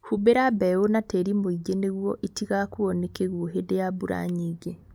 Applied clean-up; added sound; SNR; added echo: none; none; none; none.